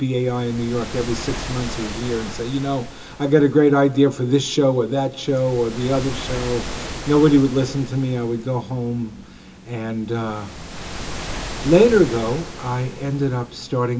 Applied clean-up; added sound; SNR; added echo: none; Waves, surf; 12 dB; reverberation time 0.2 s.